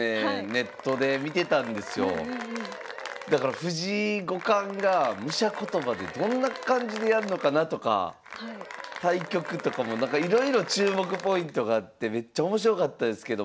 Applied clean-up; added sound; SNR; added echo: none; Applause / Cheering; 12 dB; none.